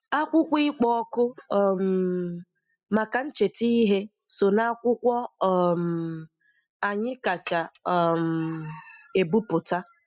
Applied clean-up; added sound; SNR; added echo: classical method spectral subtraction.